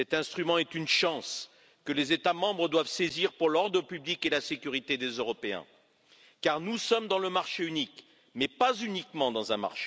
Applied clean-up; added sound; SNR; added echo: none; none; none; none.